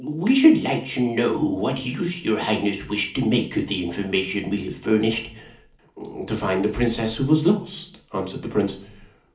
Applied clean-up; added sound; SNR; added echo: none; none; none; reverberation time 0.4 s.